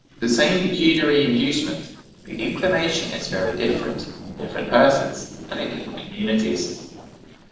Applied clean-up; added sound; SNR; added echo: neural separator model SepFormer DNS4.